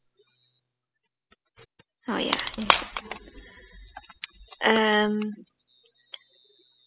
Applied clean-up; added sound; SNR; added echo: classical method spectral subtraction.